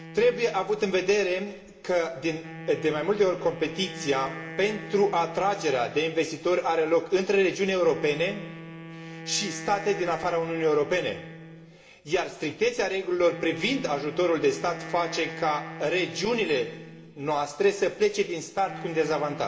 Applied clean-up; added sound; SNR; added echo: none; Wind instrument, woodwind instrument; 15 dB; reverberation time 2.6 s.